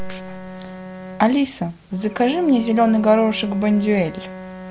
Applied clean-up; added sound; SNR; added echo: none; Bowed string instrument; 15 dB; none.